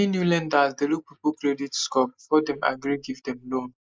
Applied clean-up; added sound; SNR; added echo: neural mask model Resemble Enhance denoiser.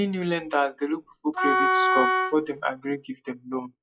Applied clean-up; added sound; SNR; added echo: classical method log-MMSE.